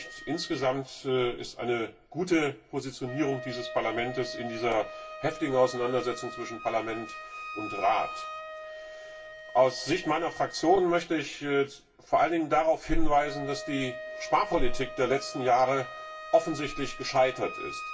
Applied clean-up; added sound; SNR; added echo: none; Wind instrument, woodwind instrument; 14 dB; reverberation time 0.2 s.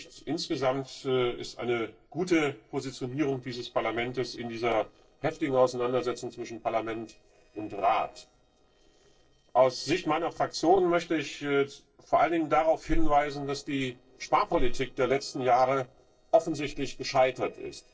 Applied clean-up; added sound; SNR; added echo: neural separator model SepFormer DNS4.